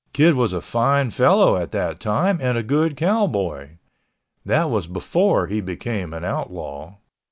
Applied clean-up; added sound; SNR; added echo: none; none; none; none.